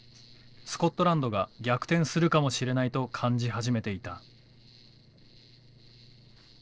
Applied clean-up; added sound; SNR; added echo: neural separator model SepFormer DNS4.